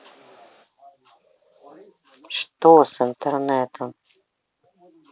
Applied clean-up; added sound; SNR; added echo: none; none; none; none.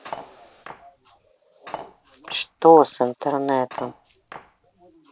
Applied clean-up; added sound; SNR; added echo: none; Cutlery, silverware; 18 dB; none.